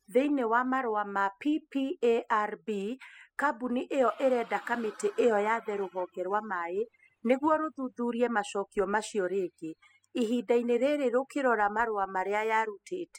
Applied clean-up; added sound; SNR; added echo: classical method spectral subtraction.